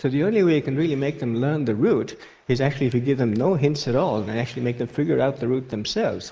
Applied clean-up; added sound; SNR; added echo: neural mask model Resemble Enhance denoiser.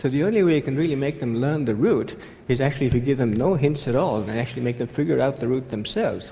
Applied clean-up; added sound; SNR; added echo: none; Raindrop / Drip; 12 dB; none.